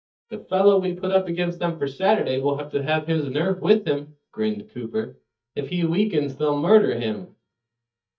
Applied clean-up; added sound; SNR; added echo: neural mask model DeepFilterNet 3.